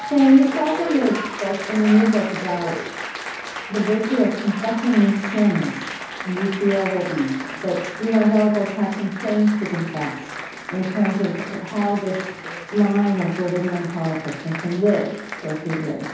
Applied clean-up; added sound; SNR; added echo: none; Applause; 11 dB; reverberation time 0.9 s.